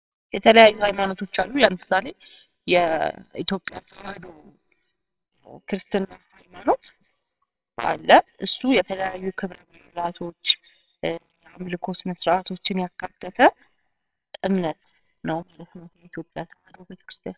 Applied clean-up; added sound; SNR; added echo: neural separator model SepFormer WHAMR!.